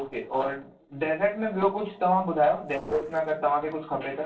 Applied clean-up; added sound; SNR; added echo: neural separator model SepFormer DNS4.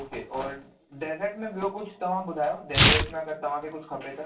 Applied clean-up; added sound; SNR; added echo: none; Tearing; -5 dB; reverberation time 0.2 s.